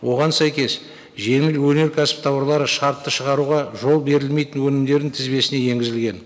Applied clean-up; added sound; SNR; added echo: none; none; none; none.